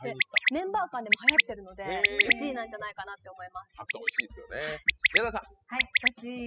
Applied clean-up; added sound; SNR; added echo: classical method spectral subtraction.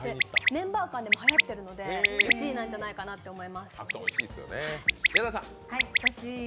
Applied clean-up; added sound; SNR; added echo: none; Bird; -5 dB; none.